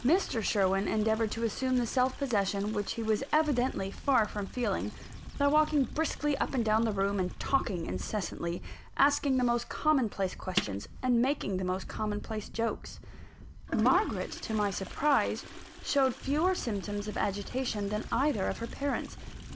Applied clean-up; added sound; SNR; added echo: none; Toilet flush + Wind / Bird; 11 dB; none.